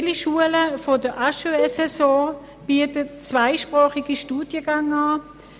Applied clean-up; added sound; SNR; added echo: none; Cowbell; 11 dB; none.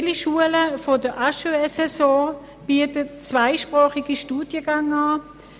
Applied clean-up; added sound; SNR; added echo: none; none; none; none.